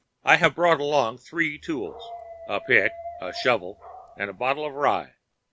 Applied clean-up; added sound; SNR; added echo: none; Dog; 17 dB; none.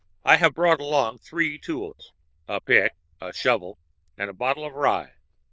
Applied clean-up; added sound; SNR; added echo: neural diffusion model UNIVERSE++.